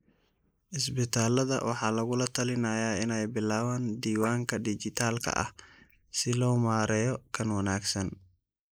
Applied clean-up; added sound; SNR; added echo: neural mask model Resemble Enhance denoiser.